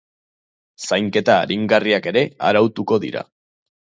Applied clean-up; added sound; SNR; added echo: none; none; none; none.